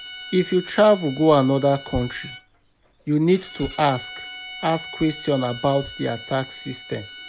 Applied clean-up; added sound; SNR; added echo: none; Bowed string instrument; 16 dB; none.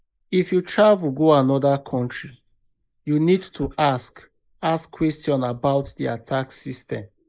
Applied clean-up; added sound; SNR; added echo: neural mask model Resemble Enhance denoiser.